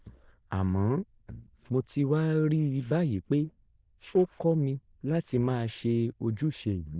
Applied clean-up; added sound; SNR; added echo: neural diffusion model UNIVERSE++.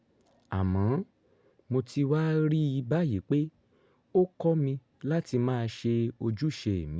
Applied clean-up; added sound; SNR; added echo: none; none; none; none.